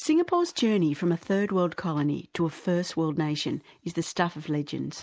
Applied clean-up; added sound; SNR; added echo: none; none; none; none.